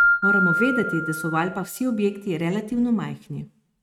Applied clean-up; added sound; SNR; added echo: neural mask model RNNoise.